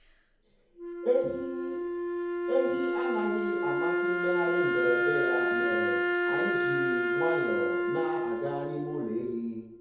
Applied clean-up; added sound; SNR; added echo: none; Wind instrument, woodwind instrument; -4 dB; reverberation time 0.7 s.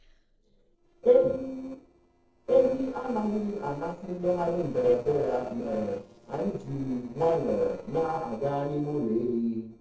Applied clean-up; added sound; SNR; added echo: neural separator model SepFormer DNS4.